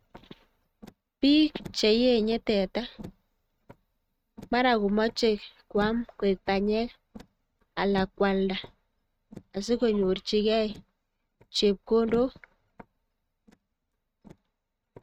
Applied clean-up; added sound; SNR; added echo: neural mask model RNNoise.